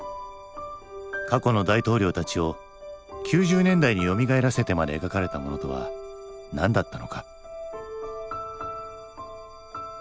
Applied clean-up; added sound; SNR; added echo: none; none; none; none.